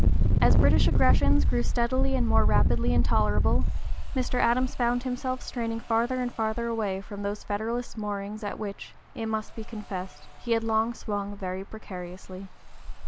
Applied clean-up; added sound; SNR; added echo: none; Engine; -4 dB; none.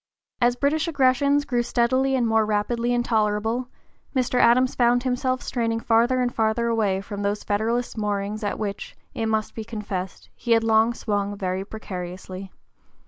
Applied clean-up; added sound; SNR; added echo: none; none; none; none.